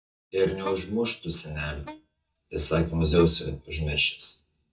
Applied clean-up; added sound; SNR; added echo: neural mask model DeepFilterNet 3.